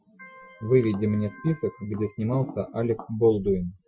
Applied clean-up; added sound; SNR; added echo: classical method Wiener filter.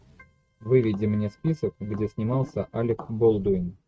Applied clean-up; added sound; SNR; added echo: neural mask model RNNoise.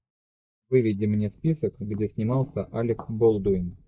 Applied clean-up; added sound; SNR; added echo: neural mask model DeepFilterNet 3.